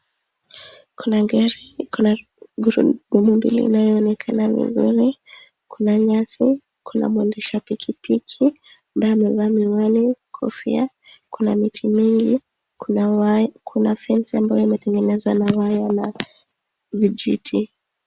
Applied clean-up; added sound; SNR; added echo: none; none; none; none.